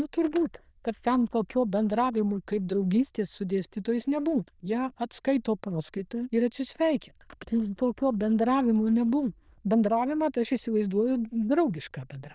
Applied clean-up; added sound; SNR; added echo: neural diffusion model UNIVERSE++.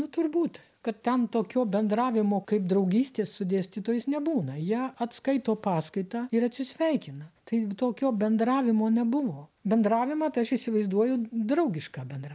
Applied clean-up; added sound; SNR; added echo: none; none; none; none.